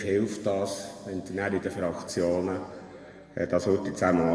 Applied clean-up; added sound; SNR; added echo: none; none; none; reverberation time 1.6 s.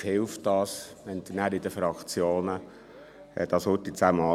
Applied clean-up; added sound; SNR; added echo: none; none; none; none.